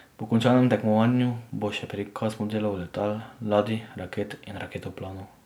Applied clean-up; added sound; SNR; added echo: none; none; none; none.